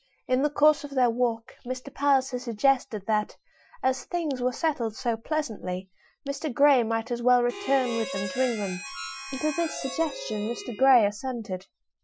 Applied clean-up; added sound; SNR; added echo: classical method Wiener filter.